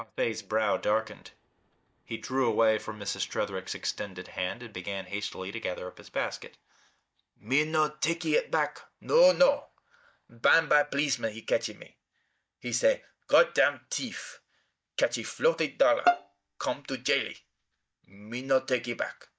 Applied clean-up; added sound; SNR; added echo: neural mask model DeepFilterNet 3.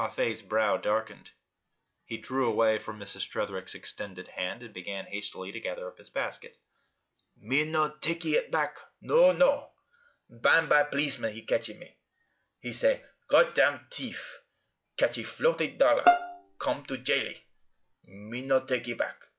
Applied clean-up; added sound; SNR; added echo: classical method log-MMSE.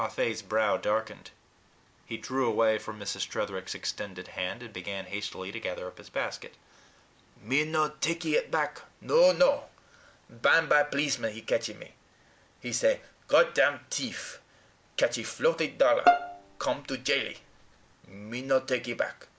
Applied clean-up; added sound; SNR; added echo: none; Bowed string instrument; 0 dB; none.